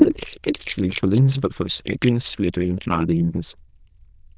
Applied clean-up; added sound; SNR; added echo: neural diffusion model UNIVERSE++.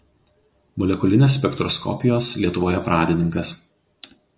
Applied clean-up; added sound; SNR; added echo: none; none; none; none.